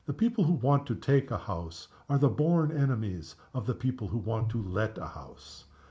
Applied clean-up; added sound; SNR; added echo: none; none; none; none.